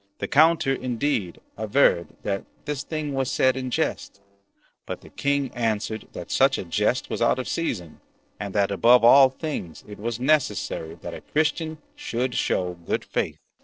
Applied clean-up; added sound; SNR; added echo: neural separator model SepFormer DNS4.